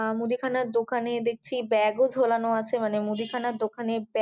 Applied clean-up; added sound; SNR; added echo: none; none; none; none.